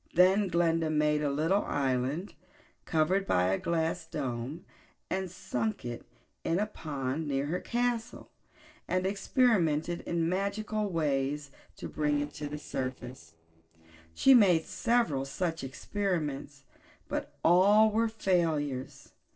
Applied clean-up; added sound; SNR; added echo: neural separator model SepFormer DNS4.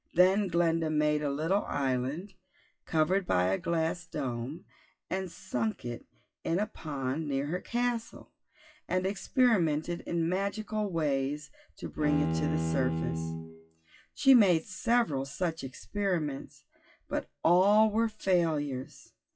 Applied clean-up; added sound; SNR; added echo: classical method WPE with log-MMSE.